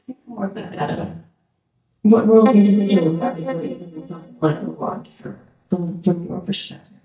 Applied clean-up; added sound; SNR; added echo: neural mask model DeepFilterNet 3.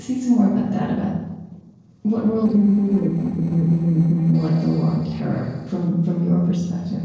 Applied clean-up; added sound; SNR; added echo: neural separator model SepFormer DNS4.